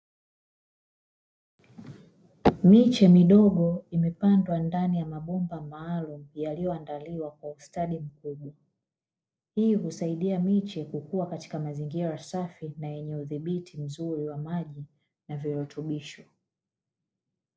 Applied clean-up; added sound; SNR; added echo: none; none; none; none.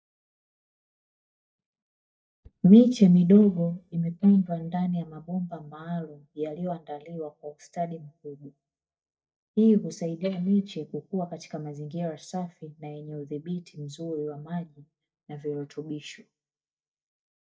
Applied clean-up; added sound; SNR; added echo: neural mask model DeepFilterNet 3.